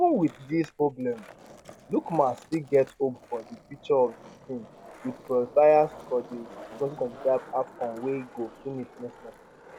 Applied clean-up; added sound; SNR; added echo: none; Skateboard; 20 dB; none.